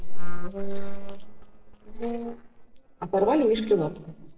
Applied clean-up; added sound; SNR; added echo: neural separator model SepFormer DNS4.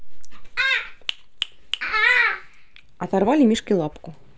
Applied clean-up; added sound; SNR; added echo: none; none; none; none.